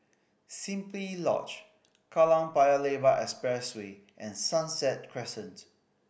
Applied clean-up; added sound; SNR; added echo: none; none; none; none.